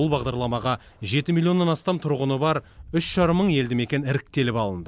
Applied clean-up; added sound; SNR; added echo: none; none; none; none.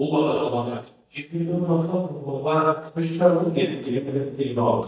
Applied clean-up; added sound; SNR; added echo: neural mask model DeepFilterNet 3.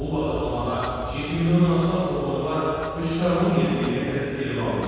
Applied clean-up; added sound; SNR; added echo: none; Clock; 15 dB; reverberation time 2.2 s.